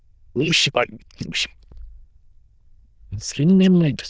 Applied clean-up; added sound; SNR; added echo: neural diffusion model UNIVERSE++.